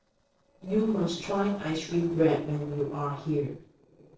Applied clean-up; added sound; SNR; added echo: neural separator model SepFormer DNS4.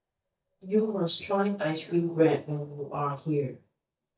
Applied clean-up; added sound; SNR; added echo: neural mask model DeepFilterNet 3.